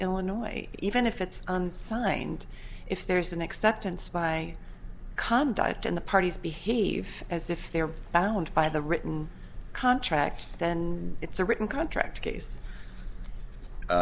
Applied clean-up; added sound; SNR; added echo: none; none; none; none.